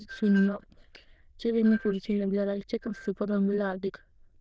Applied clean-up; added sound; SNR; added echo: neural diffusion model UNIVERSE++.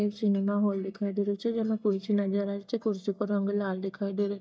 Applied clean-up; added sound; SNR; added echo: neural mask model DeepFilterNet 3.